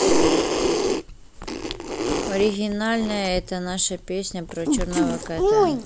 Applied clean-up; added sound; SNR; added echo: none; none; none; none.